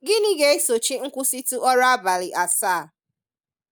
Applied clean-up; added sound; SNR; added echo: none; none; none; none.